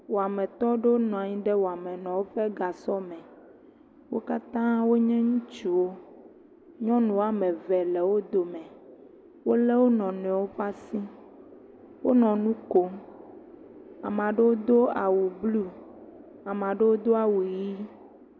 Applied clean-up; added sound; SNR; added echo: none; none; none; none.